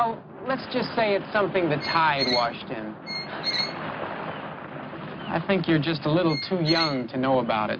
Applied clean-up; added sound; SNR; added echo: none; Squeak; 5 dB; none.